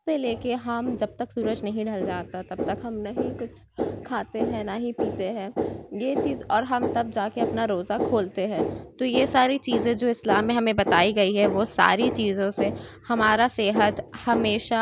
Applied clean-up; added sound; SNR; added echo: none; none; none; none.